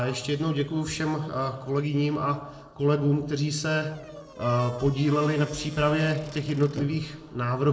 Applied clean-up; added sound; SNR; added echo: neural separator model SepFormer DNS4.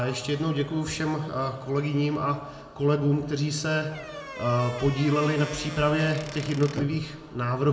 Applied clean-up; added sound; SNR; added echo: none; Squeak / Wood; 12 dB; reverberation time 0.8 s.